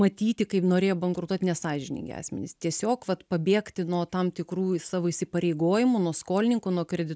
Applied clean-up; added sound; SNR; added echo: none; none; none; none.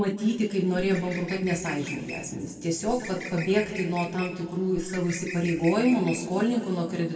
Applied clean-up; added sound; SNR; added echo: none; Bird; 13 dB; reverberation time 2.2 s.